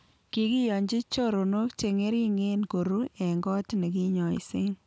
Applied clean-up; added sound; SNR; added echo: none; none; none; none.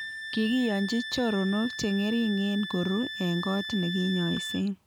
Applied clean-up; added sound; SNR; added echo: none; Wind instrument, woodwind instrument; 9 dB; none.